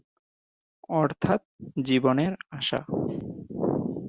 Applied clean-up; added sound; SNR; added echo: none; none; none; none.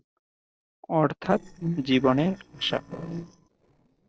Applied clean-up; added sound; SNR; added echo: neural separator model SepFormer DNS4.